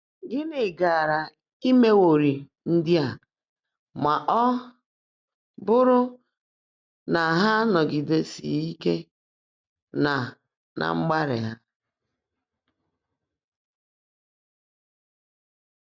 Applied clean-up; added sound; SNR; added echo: none; none; none; none.